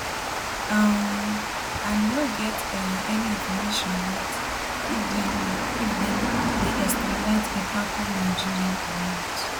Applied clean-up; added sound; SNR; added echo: none; Water; -1 dB; none.